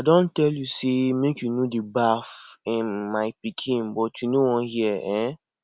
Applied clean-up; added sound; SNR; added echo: none; none; none; none.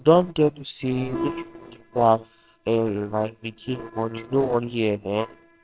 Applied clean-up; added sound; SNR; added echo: neural separator model SepFormer WHAMR!.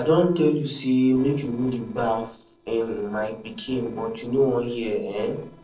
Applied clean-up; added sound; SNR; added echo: neural separator model SepFormer DNS4.